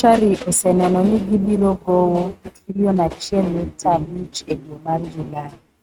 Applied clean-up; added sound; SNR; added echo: neural mask model RNNoise.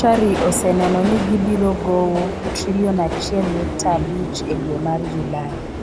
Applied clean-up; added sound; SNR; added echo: none; Subway, metro, underground; 4 dB; none.